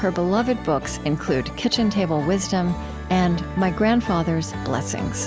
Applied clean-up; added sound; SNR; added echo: none; none; none; none.